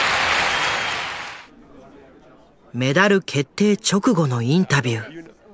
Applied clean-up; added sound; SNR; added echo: none; none; none; none.